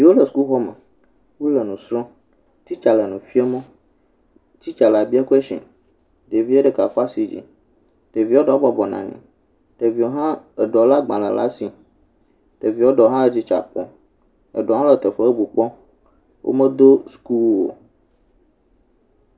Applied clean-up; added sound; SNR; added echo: none; none; none; none.